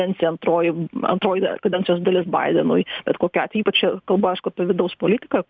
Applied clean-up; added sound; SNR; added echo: none; none; none; none.